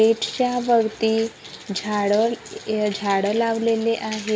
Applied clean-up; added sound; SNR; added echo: none; none; none; none.